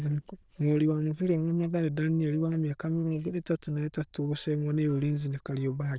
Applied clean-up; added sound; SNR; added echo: neural diffusion model UNIVERSE++.